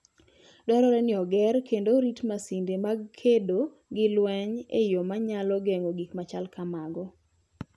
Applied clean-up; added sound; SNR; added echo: none; none; none; none.